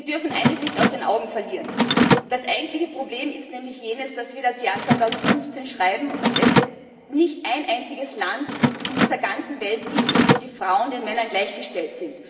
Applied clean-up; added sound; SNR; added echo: none; Mechanisms; -2 dB; reverberation time 2.8 s.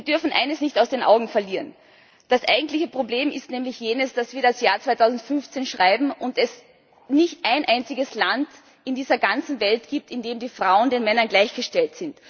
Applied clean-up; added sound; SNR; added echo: none; none; none; none.